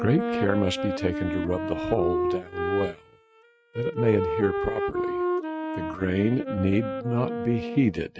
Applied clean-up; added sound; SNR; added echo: neural mask model RNNoise.